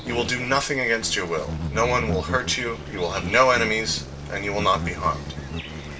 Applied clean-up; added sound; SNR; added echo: none; Insect; 7 dB; reverberation time 0.1 s.